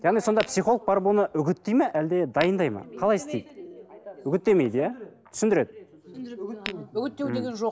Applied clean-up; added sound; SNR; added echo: none; Tap / Glass; 16 dB; none.